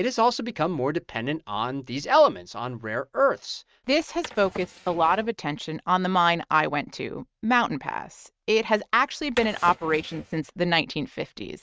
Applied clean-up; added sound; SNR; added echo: neural mask model RNNoise.